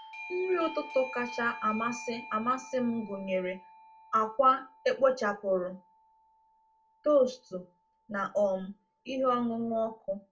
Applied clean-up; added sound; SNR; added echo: none; Doorbell; 17 dB; reverberation time 0.2 s.